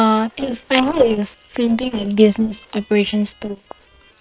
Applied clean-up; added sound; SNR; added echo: neural separator model SepFormer WHAM!.